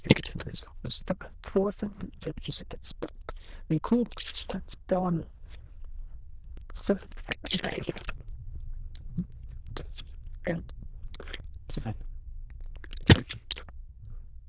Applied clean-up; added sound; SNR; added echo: neural diffusion model UNIVERSE++.